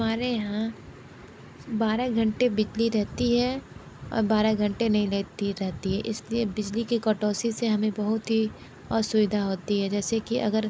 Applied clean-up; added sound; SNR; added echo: none; none; none; none.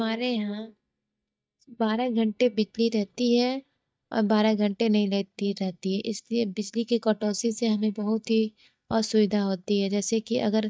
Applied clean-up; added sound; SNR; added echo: neural mask model DeepFilterNet 3.